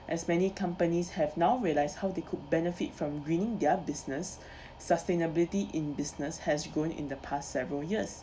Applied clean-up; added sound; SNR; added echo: none; none; none; none.